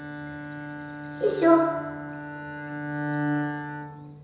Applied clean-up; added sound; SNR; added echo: none; Bowed string instrument; 4 dB; reverberation time 1.0 s.